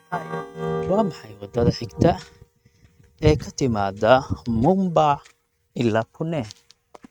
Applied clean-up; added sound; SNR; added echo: neural mask model RNNoise.